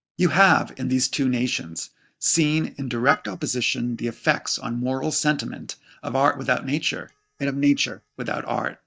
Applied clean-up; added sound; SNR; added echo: neural mask model DeepFilterNet 3.